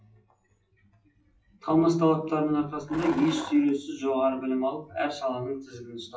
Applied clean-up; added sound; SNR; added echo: classical method WPE with log-MMSE.